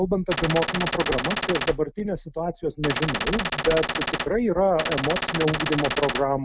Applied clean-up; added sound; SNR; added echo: none; Gunshot, gunfire; 2 dB; none.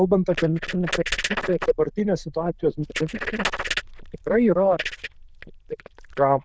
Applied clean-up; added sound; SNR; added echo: neural diffusion model UNIVERSE++.